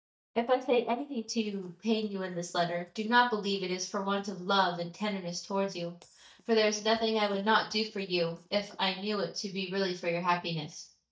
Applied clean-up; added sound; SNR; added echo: neural mask model DeepFilterNet 3.